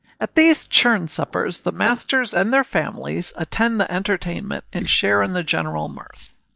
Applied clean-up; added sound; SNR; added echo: neural mask model DeepFilterNet 3.